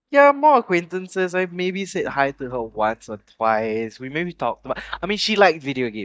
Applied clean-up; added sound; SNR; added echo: neural mask model DeepFilterNet 3.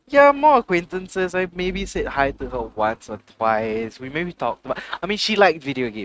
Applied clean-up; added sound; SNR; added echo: neural mask model RNNoise.